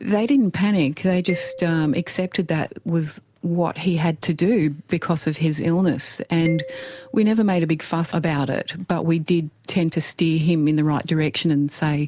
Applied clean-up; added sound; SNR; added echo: none; Marimba, xylophone; 19 dB; none.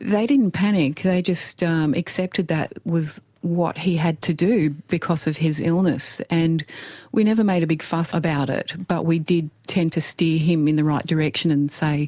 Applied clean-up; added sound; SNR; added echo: none; none; none; none.